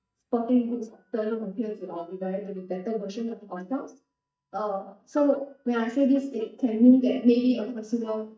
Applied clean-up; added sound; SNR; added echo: neural mask model DeepFilterNet 3.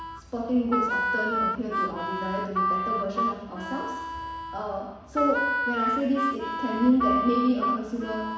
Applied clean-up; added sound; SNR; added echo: none; Harmonica; 1 dB; reverberation time 1.1 s.